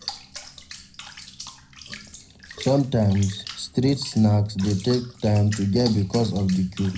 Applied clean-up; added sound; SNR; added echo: none; Bathtub (filling or washing) / Water; 17 dB; reverberation time 0.4 s.